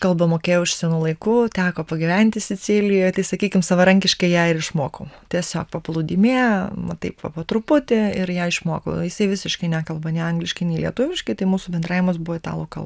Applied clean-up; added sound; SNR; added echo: none; none; none; none.